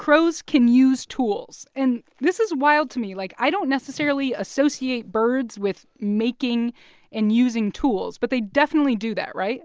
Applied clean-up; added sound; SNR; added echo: none; none; none; none.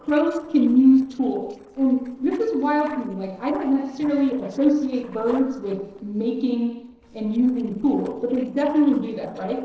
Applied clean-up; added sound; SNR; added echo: neural separator model SepFormer DNS4.